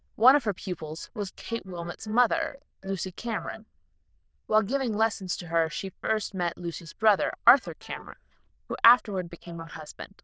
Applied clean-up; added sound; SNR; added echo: neural diffusion model UNIVERSE++.